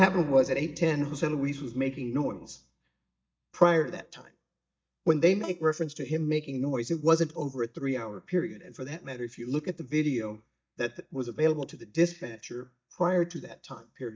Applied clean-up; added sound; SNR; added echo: neural mask model DeepFilterNet 3.